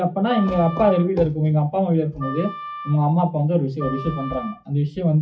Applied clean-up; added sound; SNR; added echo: classical method WPE with log-MMSE.